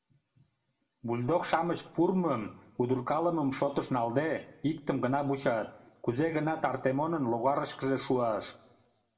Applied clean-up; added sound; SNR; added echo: none; none; none; reverberation time 0.7 s.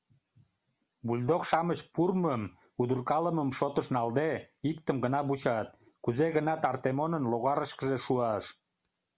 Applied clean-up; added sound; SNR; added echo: none; none; none; none.